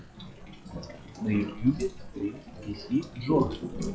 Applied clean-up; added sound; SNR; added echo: classical method log-MMSE.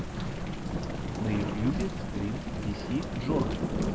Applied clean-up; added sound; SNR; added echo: none; Thunder / Rain; -3 dB; none.